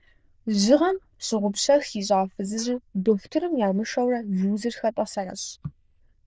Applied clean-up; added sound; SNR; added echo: neural diffusion model UNIVERSE++.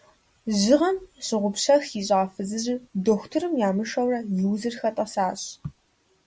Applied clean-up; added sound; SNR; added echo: none; none; none; none.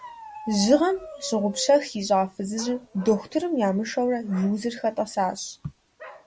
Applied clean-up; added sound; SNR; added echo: none; Bark; 18 dB; none.